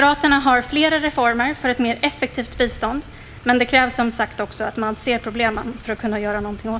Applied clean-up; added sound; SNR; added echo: none; Motor vehicle (road); 18 dB; none.